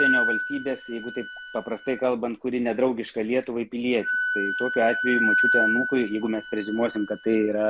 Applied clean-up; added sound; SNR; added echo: none; Wind instrument, woodwind instrument; 2 dB; none.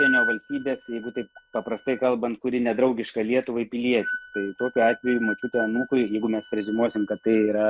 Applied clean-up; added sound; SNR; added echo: neural mask model RNNoise.